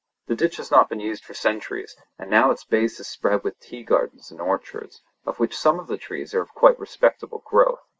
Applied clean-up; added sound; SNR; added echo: none; none; none; none.